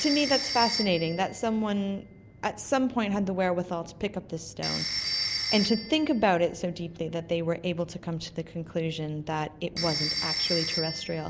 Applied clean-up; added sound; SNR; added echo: none; Telephone; 6 dB; none.